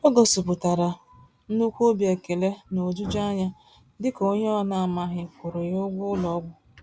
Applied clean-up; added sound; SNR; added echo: none; none; none; none.